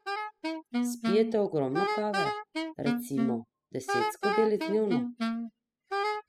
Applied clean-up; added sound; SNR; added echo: classical method spectral subtraction.